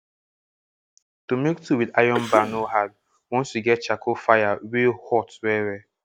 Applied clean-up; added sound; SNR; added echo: none; Cough; 10 dB; none.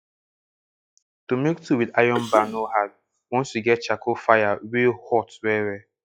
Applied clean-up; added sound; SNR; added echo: classical method log-MMSE.